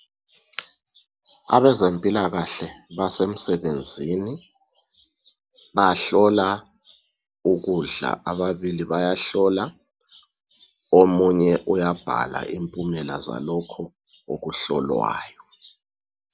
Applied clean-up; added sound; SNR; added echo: none; none; none; none.